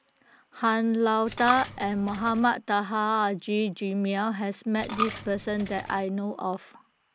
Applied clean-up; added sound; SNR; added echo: none; Coin (dropping); 11 dB; none.